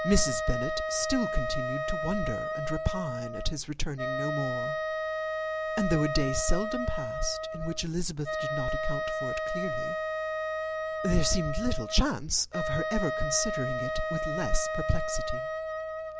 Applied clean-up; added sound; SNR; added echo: none; Wind instrument, woodwind instrument; 2 dB; none.